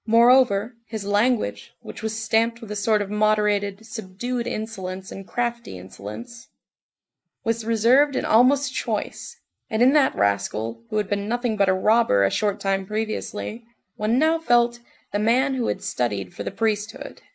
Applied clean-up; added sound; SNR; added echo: neural mask model Resemble Enhance denoiser.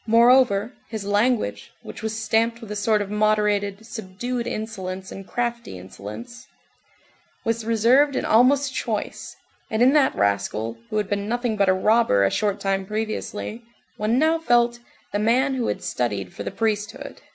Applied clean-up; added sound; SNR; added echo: none; none; none; none.